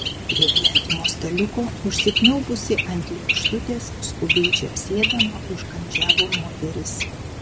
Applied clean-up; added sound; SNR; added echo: none; Bird; -3 dB; none.